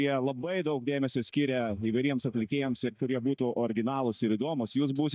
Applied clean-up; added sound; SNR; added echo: neural mask model DeepFilterNet 3.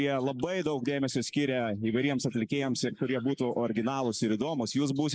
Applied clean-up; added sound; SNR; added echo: neural mask model Resemble Enhance denoiser.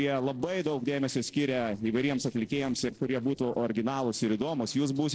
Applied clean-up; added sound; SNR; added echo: neural separator model SepFormer DNS4.